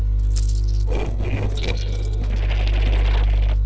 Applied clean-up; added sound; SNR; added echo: neural separator model SepFormer DNS4.